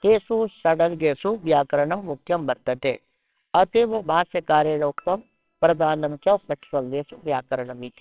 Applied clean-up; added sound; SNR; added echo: neural separator model SepFormer WHAMR!.